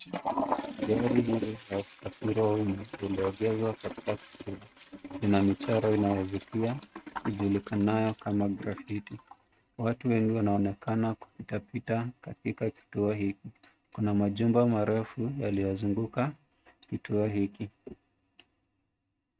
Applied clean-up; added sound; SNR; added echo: neural mask model RNNoise.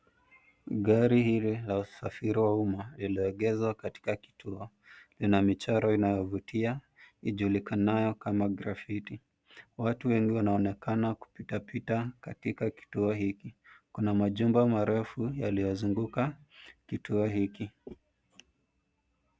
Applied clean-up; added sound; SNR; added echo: none; none; none; none.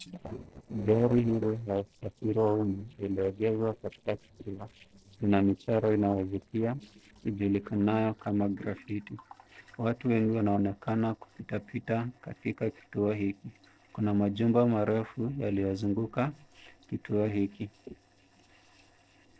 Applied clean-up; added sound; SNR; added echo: neural separator model SepFormer DNS4.